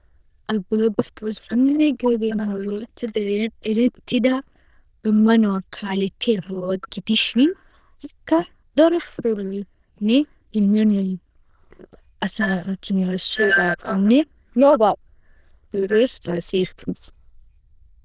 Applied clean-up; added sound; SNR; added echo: neural diffusion model UNIVERSE++.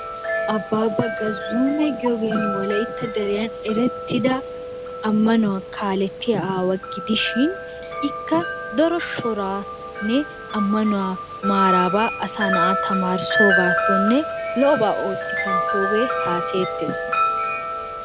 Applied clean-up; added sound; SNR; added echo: none; Wind chime; 2 dB; none.